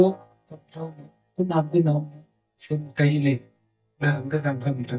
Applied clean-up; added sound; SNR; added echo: neural mask model DeepFilterNet 3.